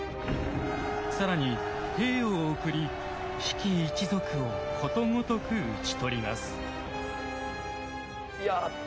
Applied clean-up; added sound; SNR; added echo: none; none; none; none.